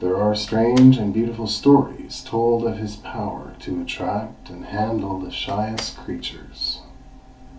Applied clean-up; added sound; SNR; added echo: none; Slam; 20 dB; reverberation time 0.2 s.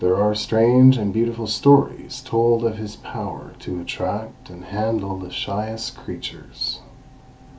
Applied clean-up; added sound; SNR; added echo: none; none; none; none.